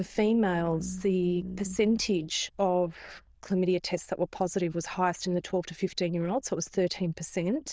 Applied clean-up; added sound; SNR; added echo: neural diffusion model UNIVERSE++.